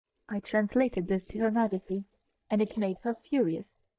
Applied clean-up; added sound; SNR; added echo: neural mask model DeepFilterNet 3.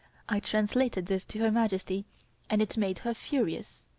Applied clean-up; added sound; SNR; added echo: none; none; none; none.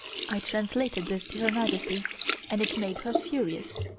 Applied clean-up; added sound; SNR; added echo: none; Sink (filling or washing); 3 dB; reverberation time 0.3 s.